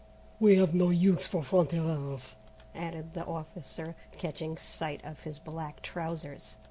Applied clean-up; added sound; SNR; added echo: none; none; none; none.